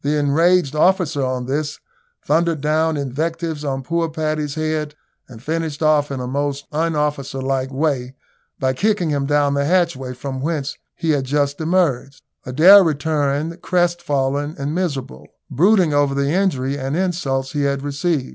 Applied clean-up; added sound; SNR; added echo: none; none; none; none.